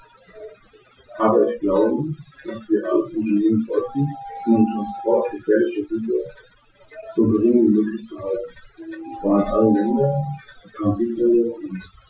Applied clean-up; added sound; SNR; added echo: classical method Wiener filter.